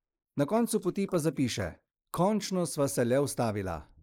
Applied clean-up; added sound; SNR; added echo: neural mask model Resemble Enhance denoiser.